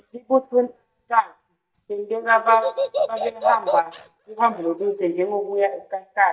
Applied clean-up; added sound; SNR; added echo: neural mask model DeepFilterNet 3.